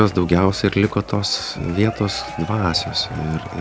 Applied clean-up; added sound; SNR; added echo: none; Applause / Crowd / Cheering; 15 dB; none.